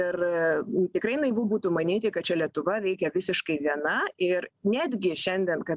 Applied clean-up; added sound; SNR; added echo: none; none; none; none.